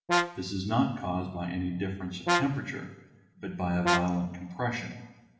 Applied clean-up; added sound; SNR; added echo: none; Brass instrument; 1 dB; reverberation time 1.0 s.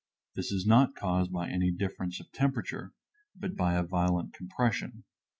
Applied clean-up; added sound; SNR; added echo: none; none; none; none.